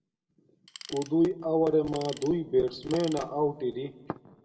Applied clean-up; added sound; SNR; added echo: none; Tools; 18 dB; reverberation time 0.9 s.